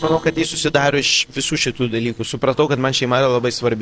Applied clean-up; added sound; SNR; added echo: neural separator model SepFormer DNS4.